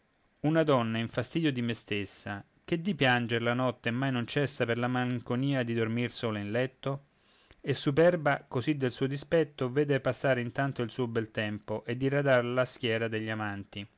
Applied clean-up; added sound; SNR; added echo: none; none; none; none.